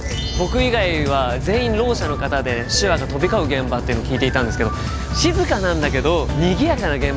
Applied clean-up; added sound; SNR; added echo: none; Aircraft; 5 dB; none.